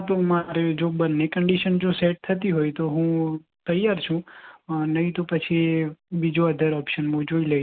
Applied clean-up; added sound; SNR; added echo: none; none; none; none.